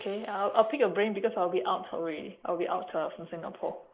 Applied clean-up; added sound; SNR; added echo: neural mask model Resemble Enhance denoiser.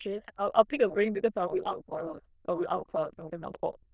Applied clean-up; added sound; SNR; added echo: neural diffusion model UNIVERSE++.